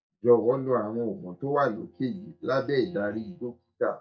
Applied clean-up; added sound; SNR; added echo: neural mask model DeepFilterNet 3.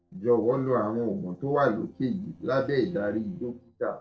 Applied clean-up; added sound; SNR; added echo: neural separator model SepFormer DNS4.